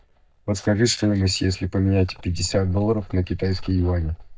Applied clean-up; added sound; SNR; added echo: neural mask model DeepFilterNet 3.